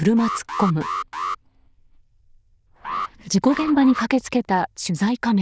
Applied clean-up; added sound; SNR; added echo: neural diffusion model UNIVERSE++.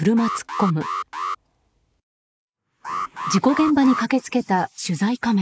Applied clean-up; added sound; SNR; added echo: neural mask model Resemble Enhance denoiser.